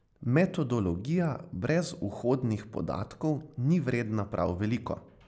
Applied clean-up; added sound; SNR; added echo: none; none; none; none.